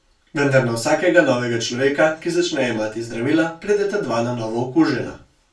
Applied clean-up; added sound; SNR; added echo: none; none; none; reverberation time 0.2 s.